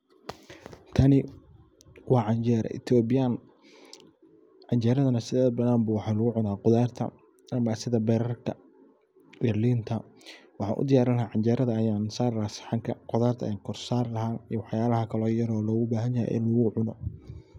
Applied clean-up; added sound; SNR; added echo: none; none; none; none.